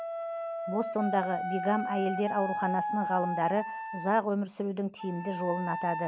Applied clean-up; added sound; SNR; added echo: none; Wind instrument, woodwind instrument; 4 dB; none.